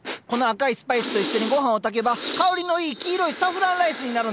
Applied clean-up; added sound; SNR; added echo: none; Breathing; 12 dB; none.